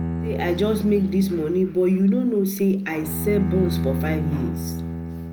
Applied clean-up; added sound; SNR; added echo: none; Bowed string instrument; 5 dB; none.